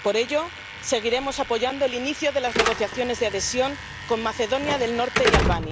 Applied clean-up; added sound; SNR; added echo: none; Slam / Alarm; 4 dB; none.